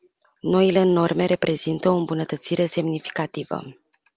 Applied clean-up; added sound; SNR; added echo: none; none; none; none.